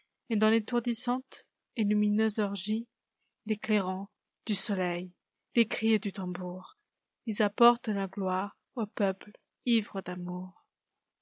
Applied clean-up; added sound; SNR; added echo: none; none; none; none.